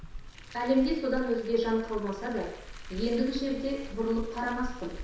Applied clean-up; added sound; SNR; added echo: none; Car; 10 dB; reverberation time 0.7 s.